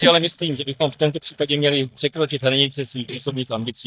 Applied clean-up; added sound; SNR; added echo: neural mask model DeepFilterNet 3.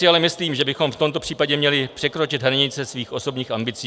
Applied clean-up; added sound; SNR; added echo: none; none; none; none.